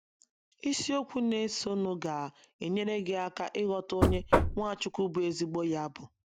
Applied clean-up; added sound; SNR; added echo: none; Knock; -5 dB; none.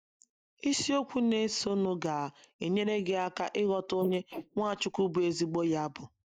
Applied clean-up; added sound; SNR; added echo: neural mask model Resemble Enhance denoiser.